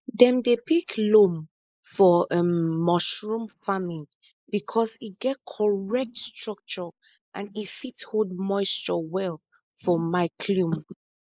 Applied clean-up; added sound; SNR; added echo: neural mask model Resemble Enhance denoiser.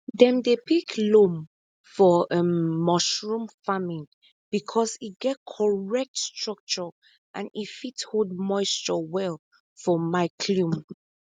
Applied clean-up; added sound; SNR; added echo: none; none; none; none.